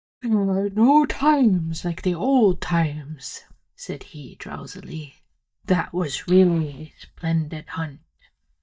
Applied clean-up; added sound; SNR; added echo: neural mask model DeepFilterNet 3.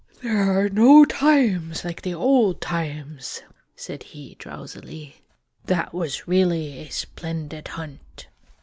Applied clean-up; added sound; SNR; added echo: none; none; none; none.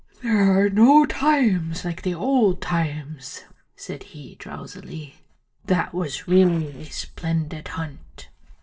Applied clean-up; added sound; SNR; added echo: neural separator model SepFormer DNS4.